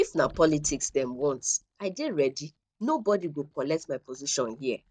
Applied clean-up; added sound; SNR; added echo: neural mask model DeepFilterNet 3.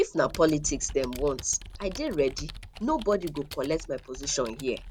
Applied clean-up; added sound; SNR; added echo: none; Computer keyboard; 13 dB; none.